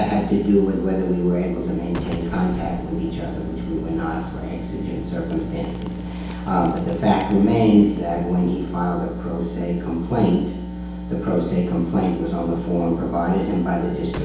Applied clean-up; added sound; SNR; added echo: none; Boom; 17 dB; reverberation time 2.2 s.